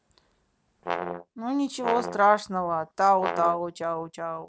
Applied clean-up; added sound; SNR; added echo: none; Brass instrument; 8 dB; none.